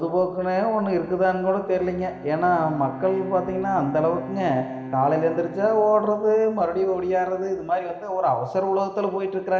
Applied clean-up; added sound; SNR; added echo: none; Bowed string instrument; 17 dB; reverberation time 1.7 s.